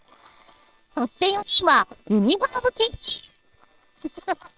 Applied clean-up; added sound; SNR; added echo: neural separator model SepFormer WHAM!.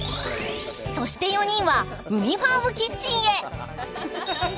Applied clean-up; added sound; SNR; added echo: none; none; none; none.